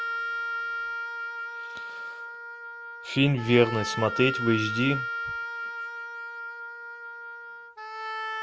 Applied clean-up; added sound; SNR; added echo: none; Wind instrument, woodwind instrument; 4 dB; none.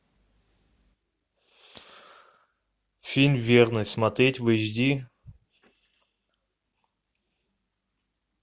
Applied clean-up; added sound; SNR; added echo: none; none; none; none.